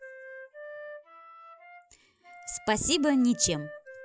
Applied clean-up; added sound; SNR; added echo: classical method log-MMSE.